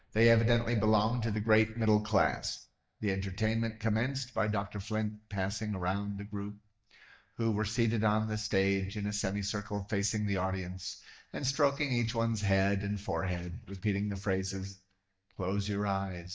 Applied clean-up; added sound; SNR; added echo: neural mask model DeepFilterNet 3.